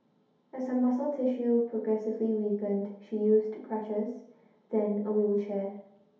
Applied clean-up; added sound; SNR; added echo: none; none; none; reverberation time 0.8 s.